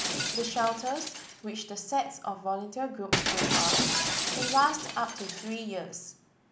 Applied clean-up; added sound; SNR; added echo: none; Shatter; 0 dB; none.